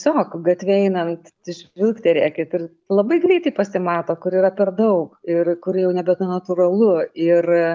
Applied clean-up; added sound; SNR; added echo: none; none; none; none.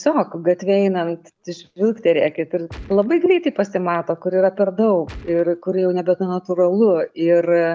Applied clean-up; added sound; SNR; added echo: none; Gunshot, gunfire; 18 dB; none.